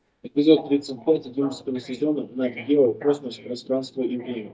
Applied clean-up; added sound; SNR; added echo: neural mask model DeepFilterNet 3.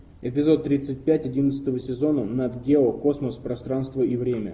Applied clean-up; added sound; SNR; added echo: none; none; none; none.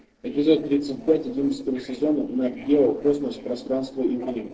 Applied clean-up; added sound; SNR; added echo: neural separator model SepFormer DNS4.